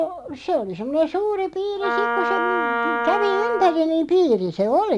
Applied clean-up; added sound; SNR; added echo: none; Wind instrument, woodwind instrument; 3 dB; none.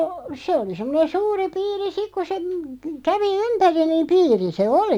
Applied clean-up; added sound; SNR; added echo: none; none; none; none.